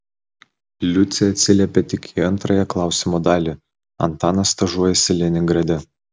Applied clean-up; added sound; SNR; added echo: none; none; none; none.